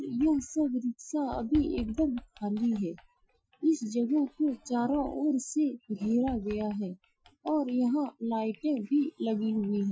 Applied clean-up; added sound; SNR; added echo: classical method Wiener filter.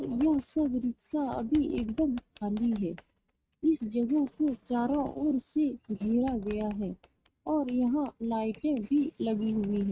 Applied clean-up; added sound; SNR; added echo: neural mask model RNNoise.